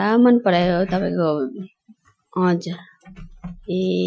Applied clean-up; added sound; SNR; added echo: classical method Wiener filter.